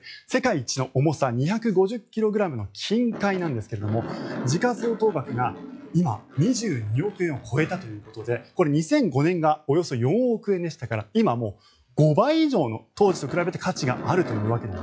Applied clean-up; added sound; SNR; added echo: classical method log-MMSE.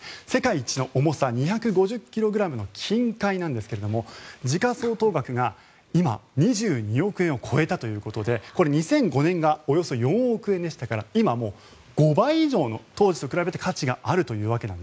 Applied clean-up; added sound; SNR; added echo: none; none; none; none.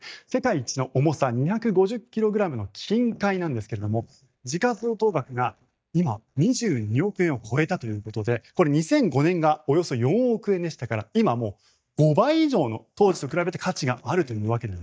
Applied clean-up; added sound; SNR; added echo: neural mask model DeepFilterNet 3.